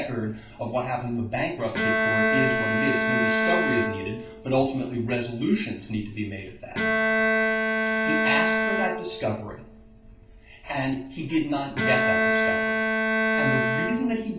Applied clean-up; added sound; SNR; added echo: none; Bowed string instrument; -3 dB; reverberation time 0.3 s.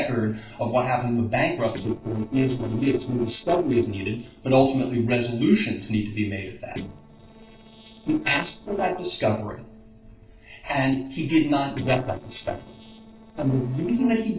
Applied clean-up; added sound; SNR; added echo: neural separator model SepFormer DNS4.